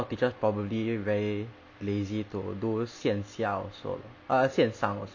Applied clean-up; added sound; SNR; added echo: none; none; none; none.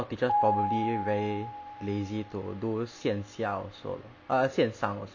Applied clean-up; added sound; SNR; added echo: none; Piano; 3 dB; none.